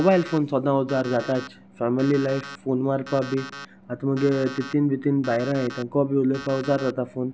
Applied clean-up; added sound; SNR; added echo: none; Alarm; 17 dB; none.